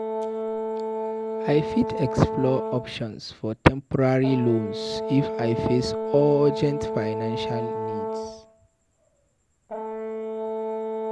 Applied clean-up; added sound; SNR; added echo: none; Brass instrument; 4 dB; none.